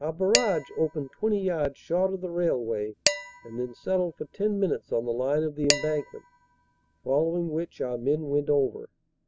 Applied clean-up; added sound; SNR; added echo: none; Dishes, pots, and pans; 7 dB; none.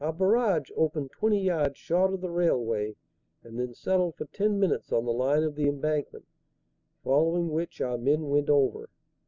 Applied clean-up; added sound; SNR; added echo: none; none; none; none.